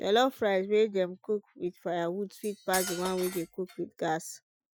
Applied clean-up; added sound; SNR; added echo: classical method Wiener filter.